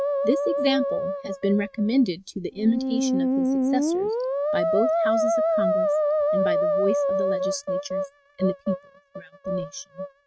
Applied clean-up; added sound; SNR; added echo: neural mask model RNNoise.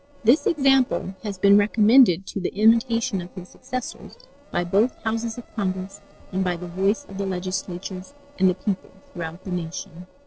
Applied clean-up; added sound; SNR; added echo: neural separator model SepFormer DNS4.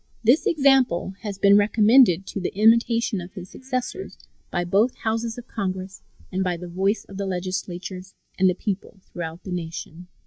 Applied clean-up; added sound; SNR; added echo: neural mask model Resemble Enhance denoiser.